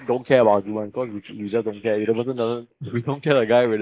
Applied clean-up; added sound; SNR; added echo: neural mask model Resemble Enhance denoiser.